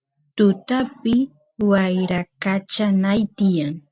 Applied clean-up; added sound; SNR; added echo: none; none; none; none.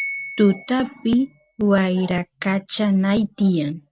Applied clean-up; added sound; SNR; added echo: none; Piano; 17 dB; none.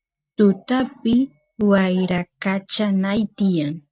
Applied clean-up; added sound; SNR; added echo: neural mask model DeepFilterNet 3.